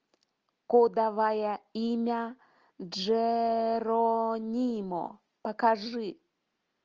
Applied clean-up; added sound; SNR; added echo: none; none; none; none.